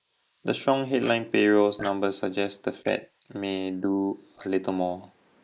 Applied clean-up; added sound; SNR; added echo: neural mask model Resemble Enhance denoiser.